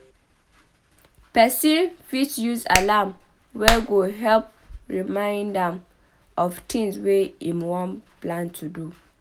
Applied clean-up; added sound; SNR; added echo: none; Clapping; 3 dB; none.